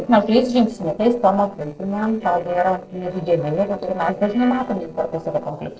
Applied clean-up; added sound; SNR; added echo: neural separator model SepFormer DNS4.